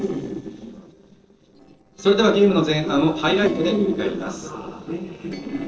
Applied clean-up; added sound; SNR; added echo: neural separator model SepFormer DNS4.